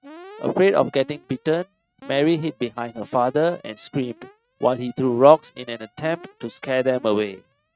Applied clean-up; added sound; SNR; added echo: neural mask model RNNoise.